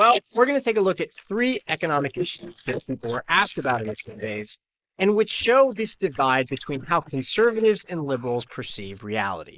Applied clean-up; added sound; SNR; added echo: neural mask model Resemble Enhance denoiser.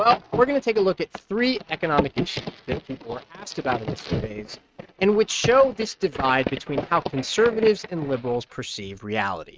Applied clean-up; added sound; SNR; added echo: neural mask model RNNoise.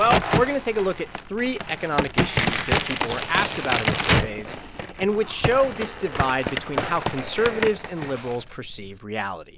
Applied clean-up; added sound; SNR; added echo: none; Crack; 1 dB; none.